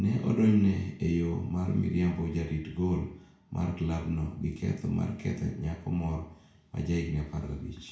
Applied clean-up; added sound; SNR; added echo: none; none; none; reverberation time 0.6 s.